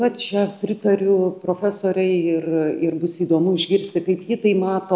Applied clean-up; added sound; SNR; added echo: none; none; none; none.